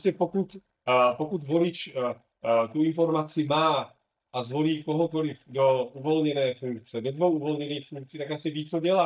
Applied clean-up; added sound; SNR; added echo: neural mask model DeepFilterNet 3.